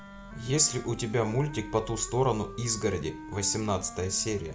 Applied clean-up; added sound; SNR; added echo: none; Wind instrument, woodwind instrument; 15 dB; none.